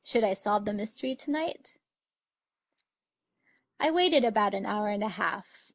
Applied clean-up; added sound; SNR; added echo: neural mask model Resemble Enhance denoiser.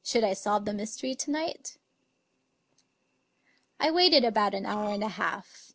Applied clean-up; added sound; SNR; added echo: neural separator model SepFormer DNS4.